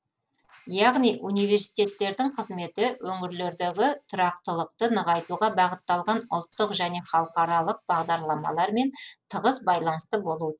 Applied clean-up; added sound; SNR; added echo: neural separator model SepFormer DNS4.